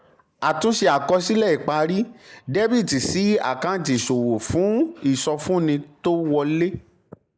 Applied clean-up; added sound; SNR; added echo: neural mask model Resemble Enhance denoiser.